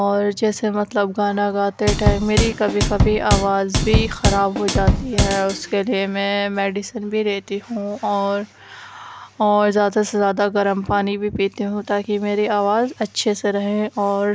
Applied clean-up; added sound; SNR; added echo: none; Drum / Drum kit; -1 dB; none.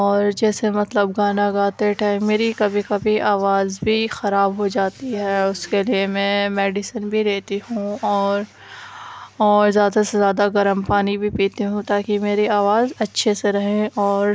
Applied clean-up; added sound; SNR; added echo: none; none; none; none.